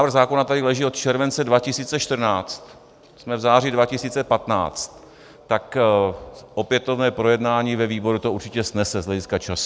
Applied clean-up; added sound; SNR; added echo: none; none; none; none.